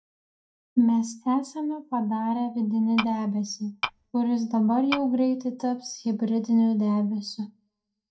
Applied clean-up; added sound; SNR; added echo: none; Tap / Glass; 6 dB; reverberation time 0.2 s.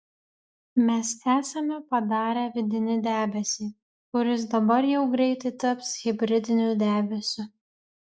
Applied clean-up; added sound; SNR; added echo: none; none; none; none.